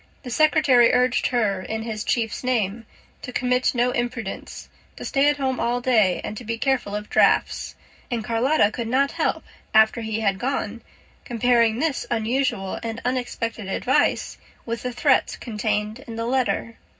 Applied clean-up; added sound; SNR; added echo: none; none; none; reverberation time 0.4 s.